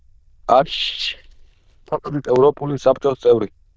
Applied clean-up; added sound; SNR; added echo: neural diffusion model UNIVERSE++.